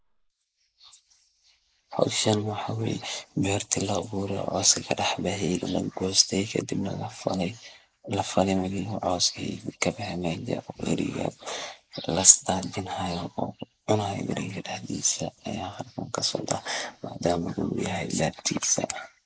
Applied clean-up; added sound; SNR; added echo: neural mask model Resemble Enhance denoiser.